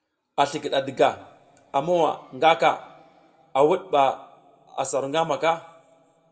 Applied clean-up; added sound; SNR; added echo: none; none; none; reverberation time 0.6 s.